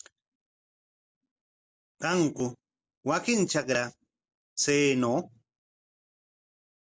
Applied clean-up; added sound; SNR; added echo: none; none; none; none.